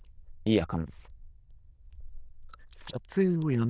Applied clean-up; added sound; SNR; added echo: neural diffusion model UNIVERSE++.